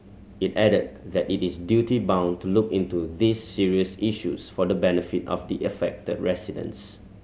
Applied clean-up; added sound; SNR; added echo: none; none; none; none.